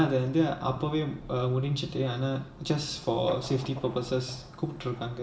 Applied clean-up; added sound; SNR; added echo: none; Thunder; 19 dB; reverberation time 1.6 s.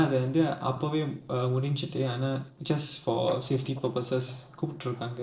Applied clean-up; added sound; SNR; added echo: neural separator model SepFormer DNS4.